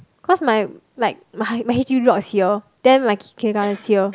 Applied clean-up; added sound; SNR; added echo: none; none; none; none.